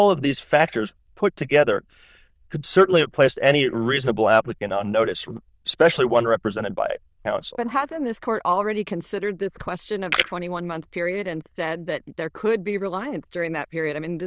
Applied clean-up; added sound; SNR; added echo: neural diffusion model UNIVERSE++.